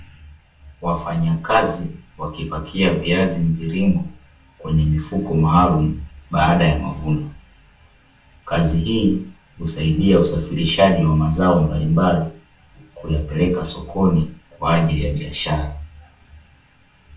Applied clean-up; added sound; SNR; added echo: none; none; none; reverberation time 0.3 s.